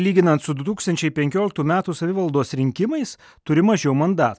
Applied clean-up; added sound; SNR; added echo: none; none; none; none.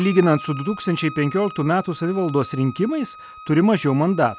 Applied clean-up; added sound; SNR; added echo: none; Bowed string instrument; 17 dB; none.